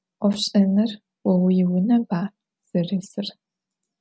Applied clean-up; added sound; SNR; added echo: none; none; none; none.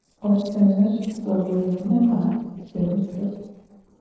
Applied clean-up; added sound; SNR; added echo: neural separator model SepFormer DNS4.